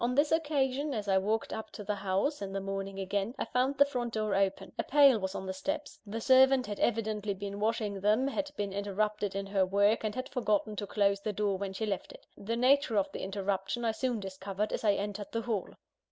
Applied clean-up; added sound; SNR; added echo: none; none; none; none.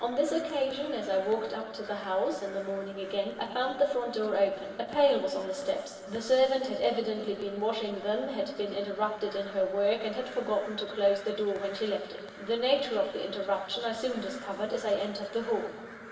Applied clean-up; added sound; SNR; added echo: none; Crow; 19 dB; reverberation time 2.7 s.